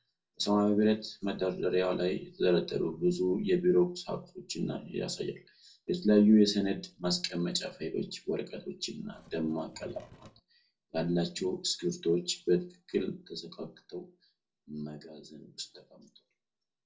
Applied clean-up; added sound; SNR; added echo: neural separator model SepFormer DNS4.